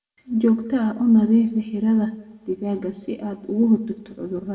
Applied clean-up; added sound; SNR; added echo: none; none; none; reverberation time 0.9 s.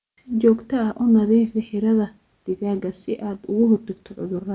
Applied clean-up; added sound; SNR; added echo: none; none; none; none.